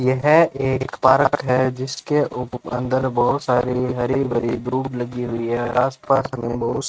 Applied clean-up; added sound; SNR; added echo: neural mask model RNNoise.